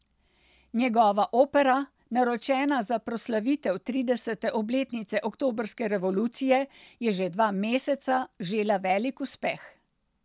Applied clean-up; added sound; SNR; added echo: none; none; none; none.